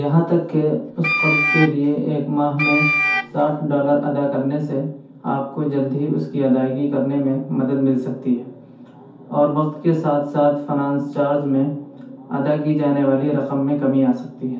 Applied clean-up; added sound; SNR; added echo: none; Wind instrument, woodwind instrument; 2 dB; reverberation time 0.6 s.